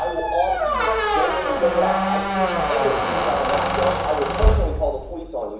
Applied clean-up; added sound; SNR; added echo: none; Squeak; -3 dB; reverberation time 0.7 s.